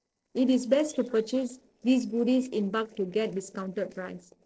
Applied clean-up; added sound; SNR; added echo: neural separator model SepFormer DNS4.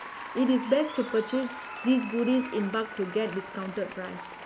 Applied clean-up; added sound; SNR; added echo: none; Applause; 12 dB; none.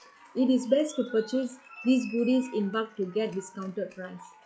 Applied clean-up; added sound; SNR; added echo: classical method log-MMSE.